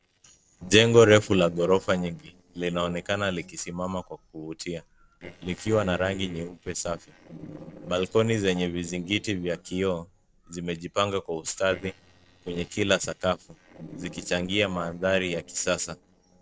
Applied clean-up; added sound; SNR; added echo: neural separator model SepFormer DNS4.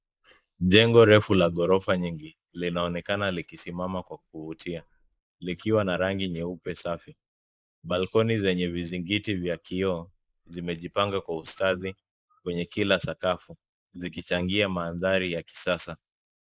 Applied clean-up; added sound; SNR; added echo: neural mask model Resemble Enhance denoiser.